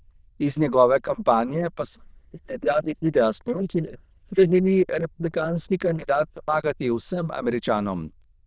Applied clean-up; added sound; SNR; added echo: neural diffusion model UNIVERSE++.